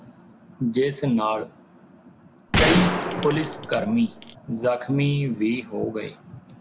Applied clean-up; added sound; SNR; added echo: none; Gunshot, gunfire; -1 dB; none.